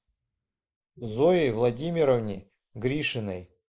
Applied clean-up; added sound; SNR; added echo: neural mask model Resemble Enhance denoiser.